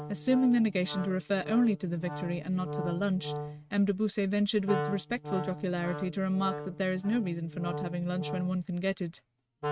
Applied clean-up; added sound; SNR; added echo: neural mask model RNNoise.